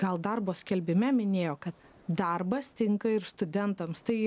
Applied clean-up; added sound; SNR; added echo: none; none; none; none.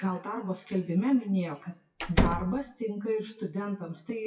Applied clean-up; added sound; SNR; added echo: classical method WPE with log-MMSE.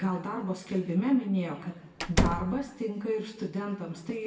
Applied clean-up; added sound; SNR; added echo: none; Slam; -2 dB; reverberation time 0.9 s.